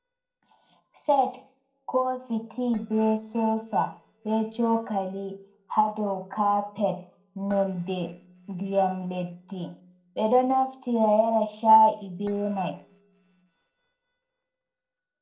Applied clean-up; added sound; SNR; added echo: neural separator model SepFormer DNS4.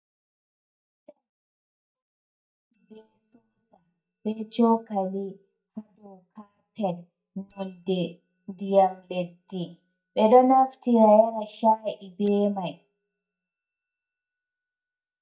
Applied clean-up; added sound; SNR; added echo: neural mask model DeepFilterNet 3.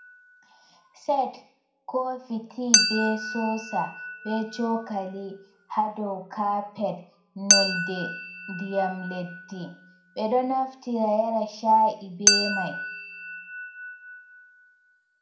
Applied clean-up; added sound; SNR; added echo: none; Chink, clink; 2 dB; reverberation time 0.4 s.